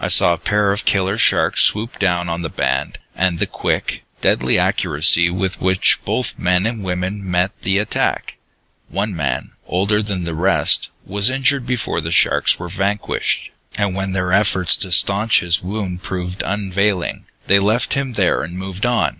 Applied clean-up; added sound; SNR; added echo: none; none; none; none.